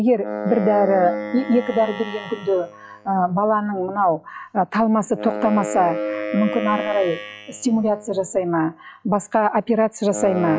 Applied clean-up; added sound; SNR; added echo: classical method log-MMSE.